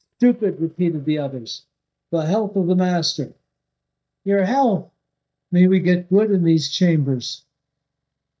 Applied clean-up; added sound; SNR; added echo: neural mask model DeepFilterNet 3.